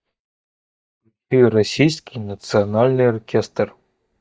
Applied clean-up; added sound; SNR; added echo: neural mask model DeepFilterNet 3.